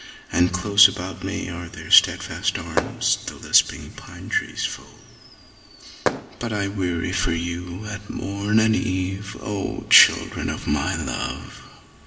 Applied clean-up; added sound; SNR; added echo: none; Fireworks; 9 dB; reverberation time 2.4 s.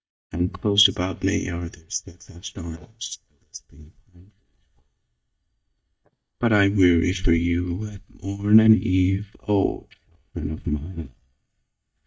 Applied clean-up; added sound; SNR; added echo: neural mask model DeepFilterNet 3.